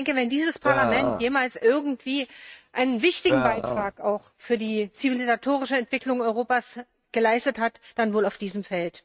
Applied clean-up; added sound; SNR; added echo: neural mask model RNNoise.